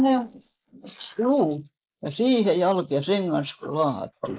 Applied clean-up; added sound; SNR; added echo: neural mask model Resemble Enhance denoiser.